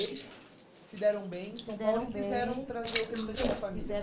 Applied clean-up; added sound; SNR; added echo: neural mask model Resemble Enhance denoiser.